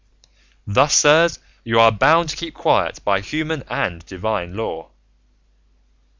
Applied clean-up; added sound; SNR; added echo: none; none; none; none.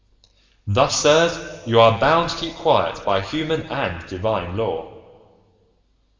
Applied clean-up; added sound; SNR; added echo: none; none; none; reverberation time 1.7 s.